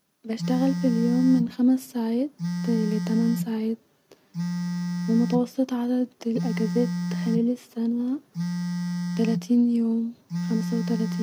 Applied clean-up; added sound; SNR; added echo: none; Telephone; 5 dB; none.